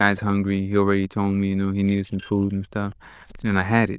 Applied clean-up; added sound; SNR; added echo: neural diffusion model UNIVERSE++.